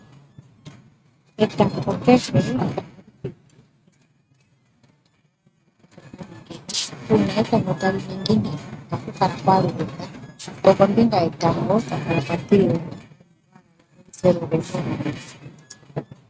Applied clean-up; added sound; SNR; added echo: neural mask model RNNoise.